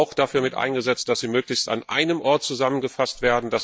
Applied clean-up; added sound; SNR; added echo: neural mask model DeepFilterNet 3.